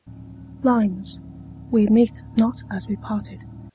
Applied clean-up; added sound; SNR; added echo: none; Engine; 16 dB; none.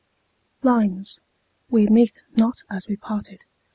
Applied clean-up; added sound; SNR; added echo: none; none; none; none.